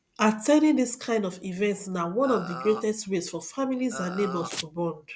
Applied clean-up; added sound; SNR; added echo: none; Burping, eructation + Domestic sounds, home sounds; 11 dB; none.